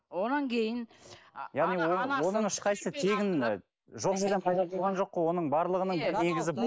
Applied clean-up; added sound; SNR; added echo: neural mask model Resemble Enhance denoiser.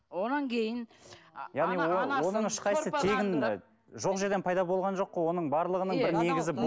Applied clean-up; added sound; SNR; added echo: none; none; none; none.